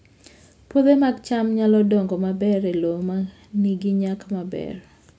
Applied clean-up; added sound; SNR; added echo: none; none; none; none.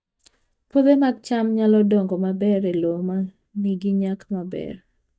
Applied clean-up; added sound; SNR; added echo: neural mask model DeepFilterNet 3.